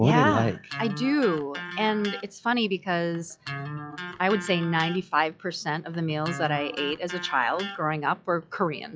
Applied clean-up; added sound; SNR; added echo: classical method log-MMSE.